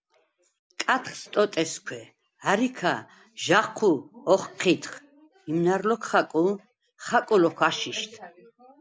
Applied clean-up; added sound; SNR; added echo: none; none; none; none.